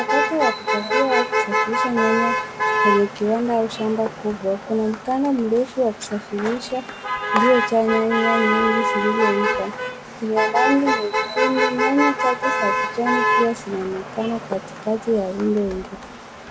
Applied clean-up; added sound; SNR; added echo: none; Motor vehicle (road); 1 dB; none.